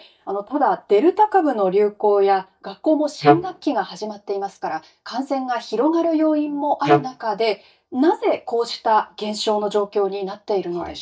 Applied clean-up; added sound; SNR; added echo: neural mask model DeepFilterNet 3.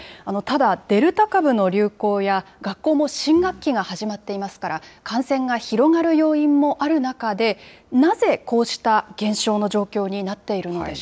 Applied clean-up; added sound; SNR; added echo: none; none; none; none.